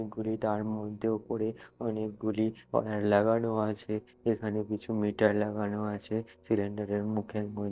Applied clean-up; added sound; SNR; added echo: neural separator model SepFormer DNS4.